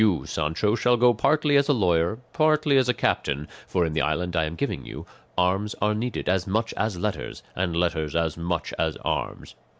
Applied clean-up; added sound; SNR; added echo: none; none; none; none.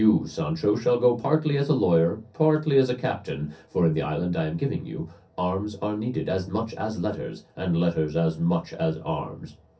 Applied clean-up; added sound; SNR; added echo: none; none; none; reverberation time 0.3 s.